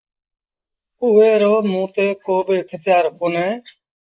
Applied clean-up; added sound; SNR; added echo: neural mask model Resemble Enhance denoiser.